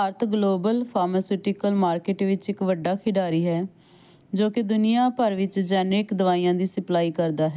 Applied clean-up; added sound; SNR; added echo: none; none; none; none.